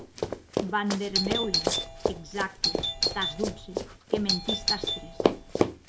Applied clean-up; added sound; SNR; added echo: none; Run + Doorbell; -5 dB; none.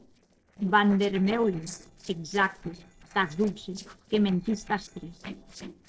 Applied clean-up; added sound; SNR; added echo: neural separator model SepFormer DNS4.